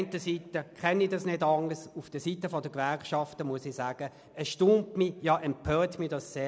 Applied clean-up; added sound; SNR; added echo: none; none; none; none.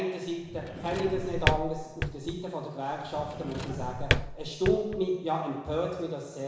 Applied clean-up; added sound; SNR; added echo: none; Drawer open or close; 1 dB; reverberation time 0.9 s.